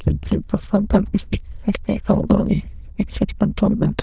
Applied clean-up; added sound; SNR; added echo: neural diffusion model UNIVERSE++.